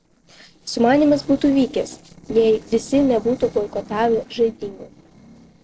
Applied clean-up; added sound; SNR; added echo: neural separator model SepFormer DNS4.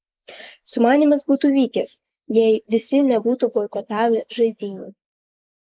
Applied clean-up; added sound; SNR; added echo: neural mask model Resemble Enhance denoiser.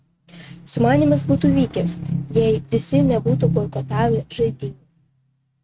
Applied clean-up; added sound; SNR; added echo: neural mask model RNNoise.